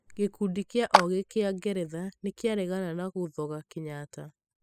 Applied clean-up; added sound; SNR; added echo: classical method spectral subtraction.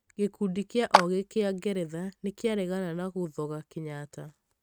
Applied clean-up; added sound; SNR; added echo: neural mask model RNNoise.